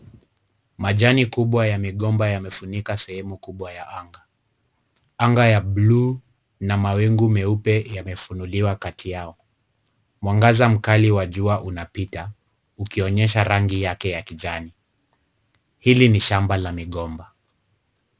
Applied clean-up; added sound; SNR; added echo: none; none; none; none.